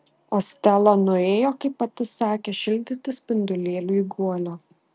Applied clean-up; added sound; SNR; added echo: none; none; none; none.